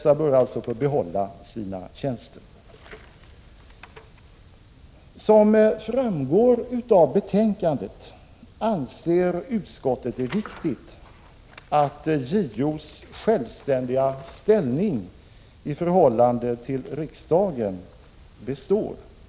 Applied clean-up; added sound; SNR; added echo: none; none; none; none.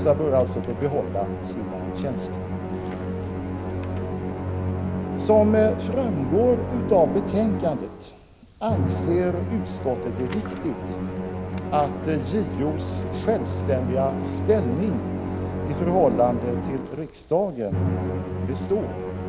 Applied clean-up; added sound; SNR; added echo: none; Musical instrument; 2 dB; none.